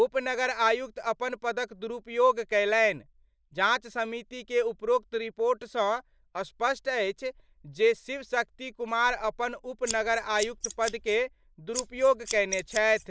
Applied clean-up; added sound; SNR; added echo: neural mask model Resemble Enhance denoiser.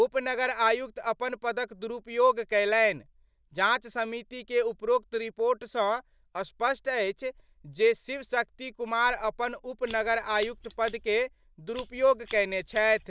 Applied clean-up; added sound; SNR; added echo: none; Scissors; 10 dB; none.